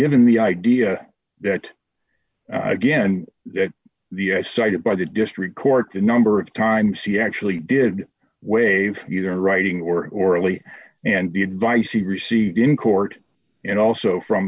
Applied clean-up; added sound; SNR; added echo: none; none; none; none.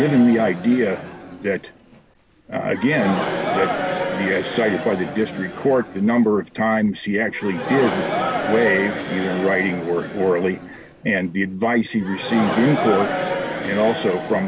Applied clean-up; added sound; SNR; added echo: none; Crowd; 6 dB; none.